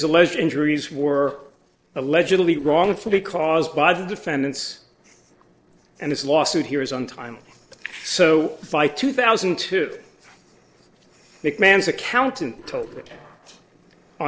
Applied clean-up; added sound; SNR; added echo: neural separator model SepFormer DNS4.